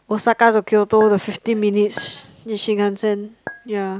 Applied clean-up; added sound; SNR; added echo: none; Chink, clink; 17 dB; none.